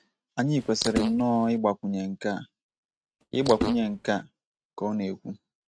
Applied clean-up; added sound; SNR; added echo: neural mask model RNNoise.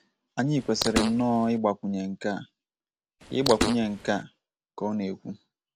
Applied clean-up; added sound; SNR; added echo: none; Fart; 3 dB; none.